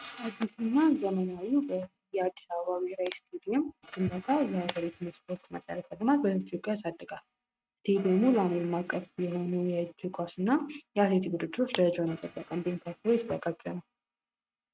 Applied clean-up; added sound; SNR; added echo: neural mask model RNNoise.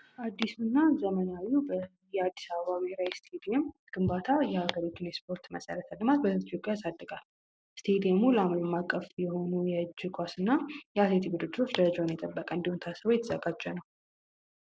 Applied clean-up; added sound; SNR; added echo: none; none; none; none.